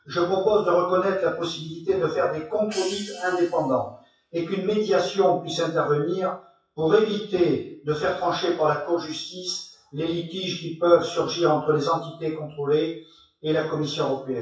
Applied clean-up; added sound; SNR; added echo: classical method WPE with log-MMSE.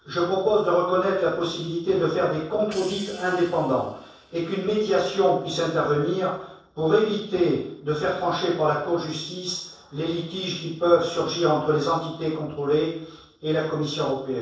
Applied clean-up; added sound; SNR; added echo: neural separator model SepFormer DNS4.